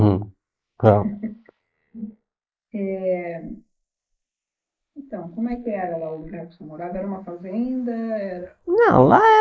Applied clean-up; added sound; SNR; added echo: neural mask model Resemble Enhance denoiser.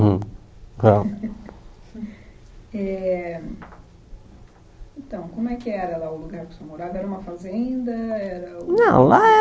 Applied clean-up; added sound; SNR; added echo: none; none; none; none.